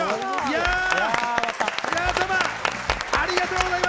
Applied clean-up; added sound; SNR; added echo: none; none; none; none.